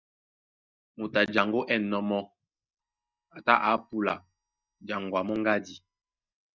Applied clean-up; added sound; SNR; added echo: neural mask model DeepFilterNet 3.